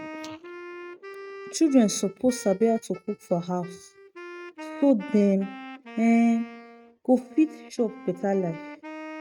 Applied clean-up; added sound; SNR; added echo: neural mask model RNNoise.